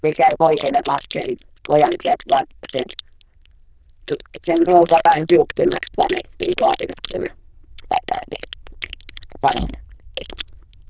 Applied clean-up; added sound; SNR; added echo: neural diffusion model UNIVERSE++.